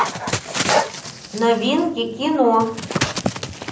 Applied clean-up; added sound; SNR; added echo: none; Dog; 3 dB; reverberation time 0.6 s.